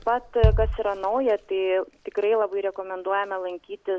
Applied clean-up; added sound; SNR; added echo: none; Bass drum; 2 dB; none.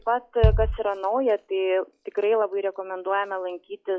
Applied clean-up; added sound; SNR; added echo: classical method log-MMSE.